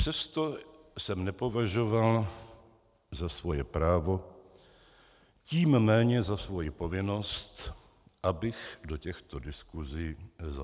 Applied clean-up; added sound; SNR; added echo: none; none; none; none.